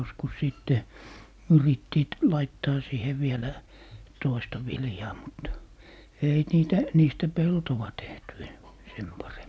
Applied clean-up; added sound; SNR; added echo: none; none; none; none.